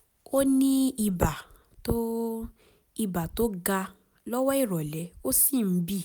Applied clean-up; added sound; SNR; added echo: none; none; none; none.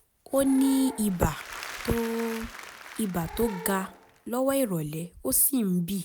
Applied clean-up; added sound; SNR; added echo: none; Applause / Crowd + Animal / Brass instrument; 15 dB; none.